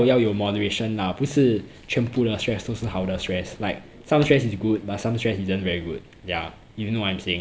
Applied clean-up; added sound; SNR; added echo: none; Sliding door / Slam / Wood; 18 dB; none.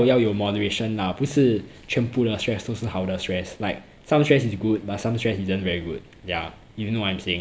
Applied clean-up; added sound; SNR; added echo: none; none; none; none.